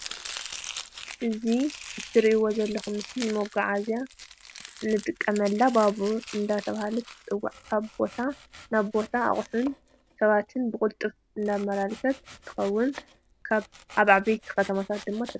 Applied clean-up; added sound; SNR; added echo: none; Domestic sounds, home sounds; 17 dB; none.